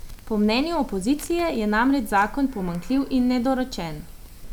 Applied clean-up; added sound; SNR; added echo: none; Fire; 13 dB; none.